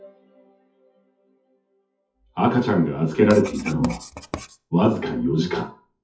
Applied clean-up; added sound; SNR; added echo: classical method WPE with log-MMSE.